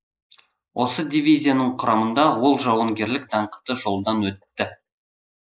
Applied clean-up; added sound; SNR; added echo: neural mask model Resemble Enhance denoiser.